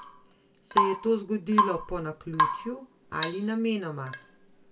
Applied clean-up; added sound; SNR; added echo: none; Drip / Water tap, faucet / Rain; -1 dB; reverberation time 0.2 s.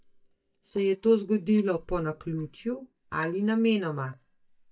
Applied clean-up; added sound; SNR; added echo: neural mask model DeepFilterNet 3.